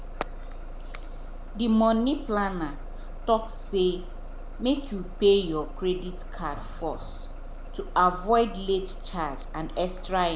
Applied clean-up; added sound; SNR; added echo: none; Bus; 8 dB; none.